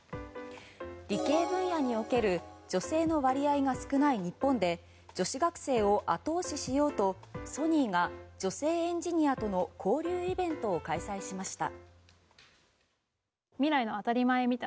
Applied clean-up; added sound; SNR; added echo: none; none; none; none.